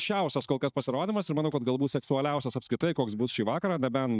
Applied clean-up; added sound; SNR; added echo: neural mask model DeepFilterNet 3.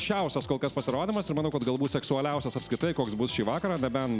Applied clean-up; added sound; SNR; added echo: none; none; none; none.